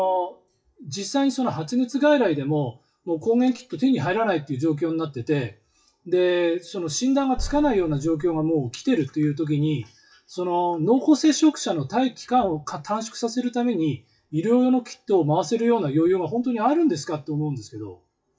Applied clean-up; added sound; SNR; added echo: classical method WPE with log-MMSE.